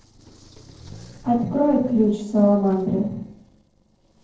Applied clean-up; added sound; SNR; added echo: neural separator model SepFormer DNS4.